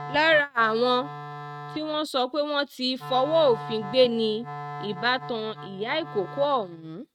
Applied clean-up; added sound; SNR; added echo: neural mask model RNNoise.